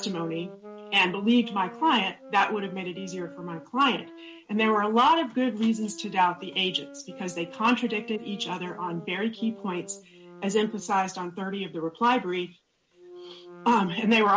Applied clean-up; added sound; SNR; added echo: none; Wind instrument, woodwind instrument; 19 dB; none.